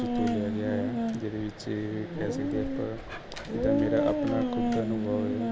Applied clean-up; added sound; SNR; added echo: none; Dog; -2 dB; none.